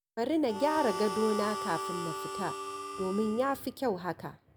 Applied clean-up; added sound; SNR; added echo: none; Harmonica; 6 dB; none.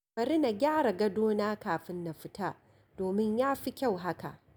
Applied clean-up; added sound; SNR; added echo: none; none; none; none.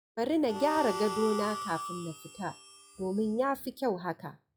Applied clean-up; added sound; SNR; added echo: classical method log-MMSE.